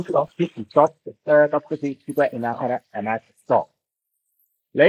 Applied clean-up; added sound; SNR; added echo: neural mask model Resemble Enhance denoiser.